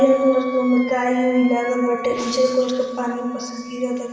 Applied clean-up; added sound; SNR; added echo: none; Wind instrument, woodwind instrument; 14 dB; reverberation time 1.2 s.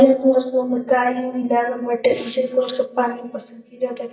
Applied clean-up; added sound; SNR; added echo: neural mask model DeepFilterNet 3.